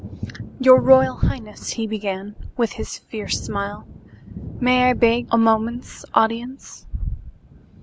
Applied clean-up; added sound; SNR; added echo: none; Thunder; 14 dB; none.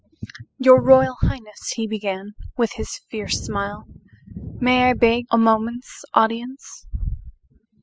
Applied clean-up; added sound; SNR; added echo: classical method spectral subtraction.